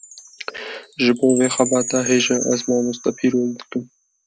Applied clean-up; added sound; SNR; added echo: none; Chime; 11 dB; none.